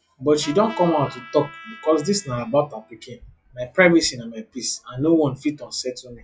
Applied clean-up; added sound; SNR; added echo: classical method log-MMSE.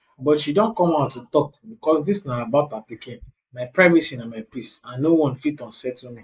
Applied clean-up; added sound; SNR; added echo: neural mask model Resemble Enhance denoiser.